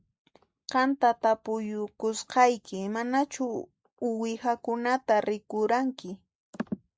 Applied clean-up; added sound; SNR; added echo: none; none; none; none.